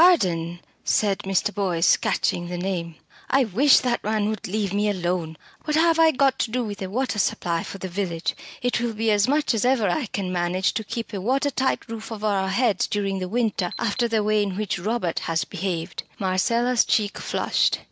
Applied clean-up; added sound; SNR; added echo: none; Alarm; 15 dB; none.